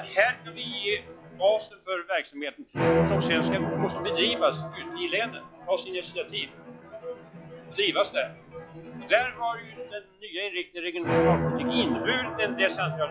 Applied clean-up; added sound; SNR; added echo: classical method log-MMSE.